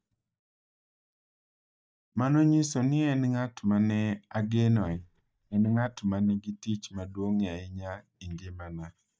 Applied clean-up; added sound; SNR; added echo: neural mask model DeepFilterNet 3.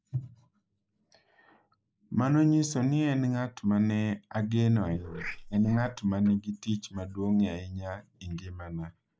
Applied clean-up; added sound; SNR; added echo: neural mask model Resemble Enhance denoiser.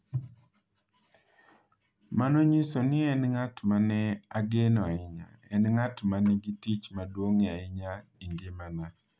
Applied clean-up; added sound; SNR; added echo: none; none; none; none.